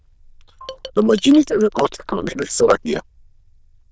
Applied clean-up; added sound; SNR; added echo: neural diffusion model UNIVERSE++.